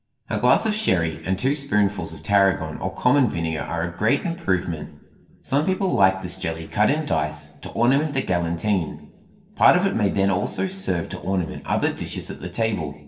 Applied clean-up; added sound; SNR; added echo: none; none; none; reverberation time 0.8 s.